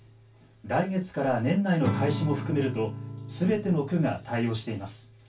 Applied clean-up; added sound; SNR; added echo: none; Acoustic guitar / Strum; 8 dB; reverberation time 0.2 s.